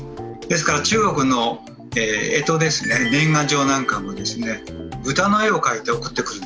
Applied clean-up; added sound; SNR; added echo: none; none; none; none.